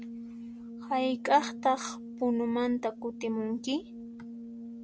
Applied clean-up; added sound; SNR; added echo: none; Brass instrument; 11 dB; none.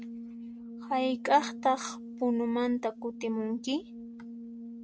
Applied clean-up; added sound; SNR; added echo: neural mask model RNNoise.